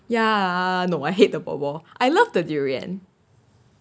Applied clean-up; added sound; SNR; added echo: none; none; none; none.